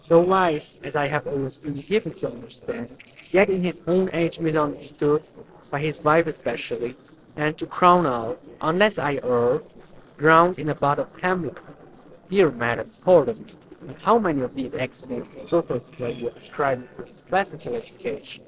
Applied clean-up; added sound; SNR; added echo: neural separator model SepFormer DNS4.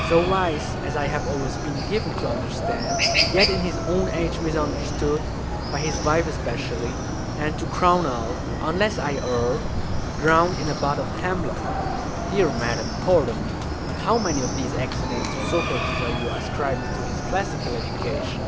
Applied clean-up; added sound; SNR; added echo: none; Chicken, rooster; 0 dB; none.